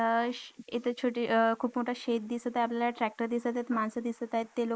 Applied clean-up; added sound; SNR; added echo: neural mask model Resemble Enhance denoiser.